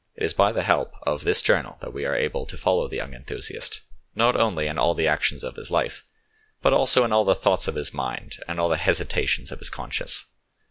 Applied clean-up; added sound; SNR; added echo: none; none; none; none.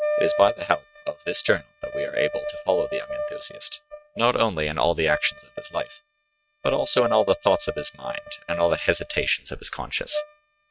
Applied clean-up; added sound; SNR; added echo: neural mask model RNNoise.